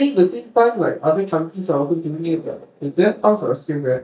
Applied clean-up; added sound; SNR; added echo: neural mask model DeepFilterNet 3.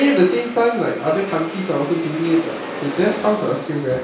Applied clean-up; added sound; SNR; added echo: none; Aircraft; 12 dB; reverberation time 0.6 s.